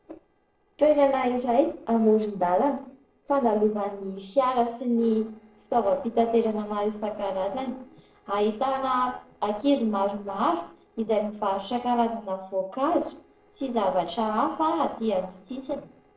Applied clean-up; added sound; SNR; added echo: neural separator model SepFormer DNS4.